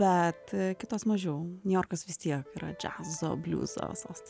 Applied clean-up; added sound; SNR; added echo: none; none; none; none.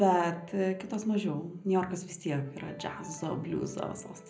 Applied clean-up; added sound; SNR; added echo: none; none; none; reverberation time 0.5 s.